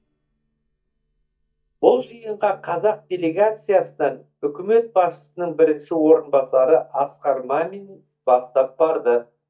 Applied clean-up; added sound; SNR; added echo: neural mask model DeepFilterNet 3.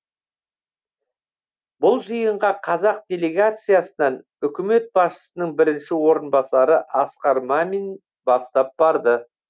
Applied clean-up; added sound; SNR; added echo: none; none; none; none.